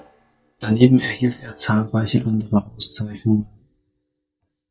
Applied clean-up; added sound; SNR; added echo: neural mask model DeepFilterNet 3.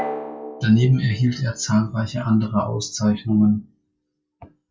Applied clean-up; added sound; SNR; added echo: classical method log-MMSE.